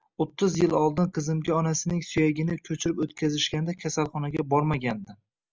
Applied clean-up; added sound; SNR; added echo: none; none; none; none.